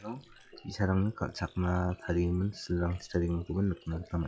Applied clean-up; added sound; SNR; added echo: classical method log-MMSE.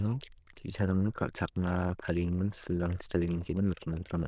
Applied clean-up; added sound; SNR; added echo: neural diffusion model UNIVERSE++.